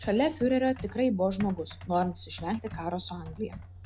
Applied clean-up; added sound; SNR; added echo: none; Computer keyboard; 14 dB; none.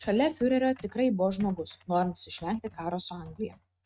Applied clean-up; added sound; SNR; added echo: neural mask model RNNoise.